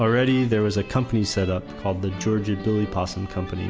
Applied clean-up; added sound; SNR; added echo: none; none; none; none.